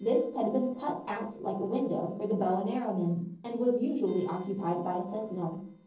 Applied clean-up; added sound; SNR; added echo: neural separator model SepFormer DNS4.